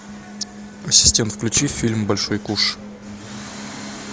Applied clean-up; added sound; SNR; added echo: none; Gunshot, gunfire; 18 dB; none.